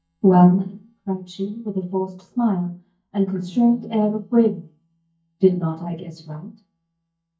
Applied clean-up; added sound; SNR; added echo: neural mask model DeepFilterNet 3.